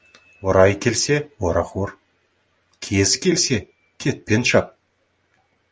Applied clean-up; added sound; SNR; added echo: none; none; none; none.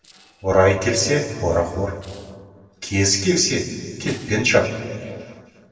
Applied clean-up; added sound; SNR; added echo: neural separator model SepFormer DNS4.